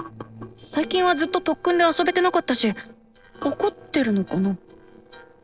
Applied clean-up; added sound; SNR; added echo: neural separator model SepFormer DNS4.